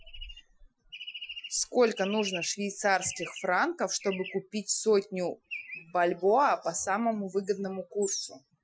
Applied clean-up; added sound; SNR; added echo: classical method Wiener filter.